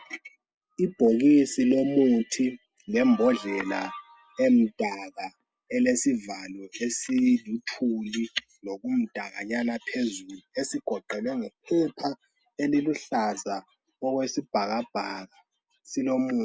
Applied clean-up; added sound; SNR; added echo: none; none; none; none.